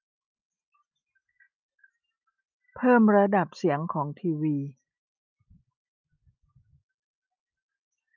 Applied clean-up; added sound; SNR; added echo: none; none; none; none.